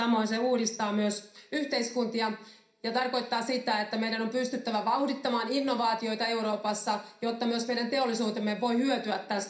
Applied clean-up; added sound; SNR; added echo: none; none; none; reverberation time 0.5 s.